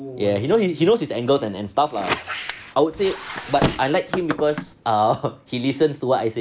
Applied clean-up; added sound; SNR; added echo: none; Squeak; 7 dB; none.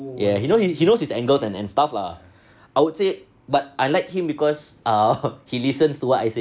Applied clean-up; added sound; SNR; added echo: none; none; none; none.